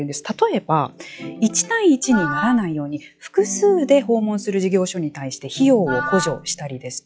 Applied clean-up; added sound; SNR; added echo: classical method log-MMSE.